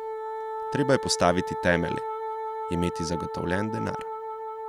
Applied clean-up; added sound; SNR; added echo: none; Wind instrument, woodwind instrument; 4 dB; none.